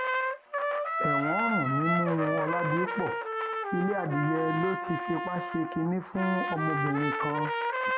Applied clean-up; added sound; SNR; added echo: none; Trumpet; 0 dB; none.